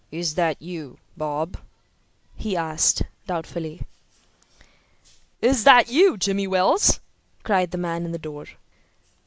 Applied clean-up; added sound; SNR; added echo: none; none; none; none.